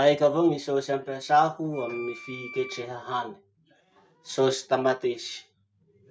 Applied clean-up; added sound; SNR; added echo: none; Wind instrument, woodwind instrument; 16 dB; none.